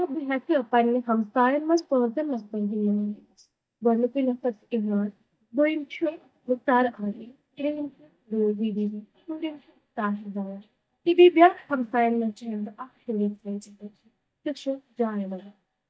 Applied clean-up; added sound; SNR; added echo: neural mask model DeepFilterNet 3.